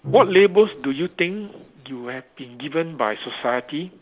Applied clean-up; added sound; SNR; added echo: none; Bowed string instrument; 19 dB; none.